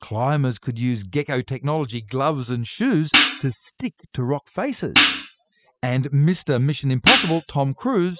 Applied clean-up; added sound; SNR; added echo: classical method spectral subtraction.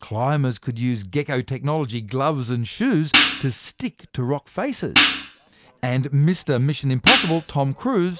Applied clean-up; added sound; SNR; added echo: none; Hi-hat; -2 dB; none.